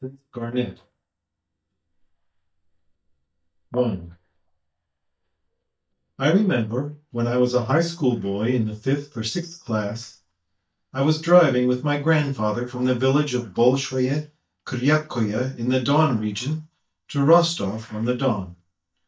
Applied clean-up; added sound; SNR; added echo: neural mask model DeepFilterNet 3.